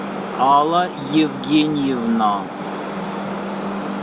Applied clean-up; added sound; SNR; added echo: none; Wind; 18 dB; none.